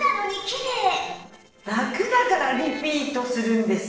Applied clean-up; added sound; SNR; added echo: neural separator model SepFormer DNS4.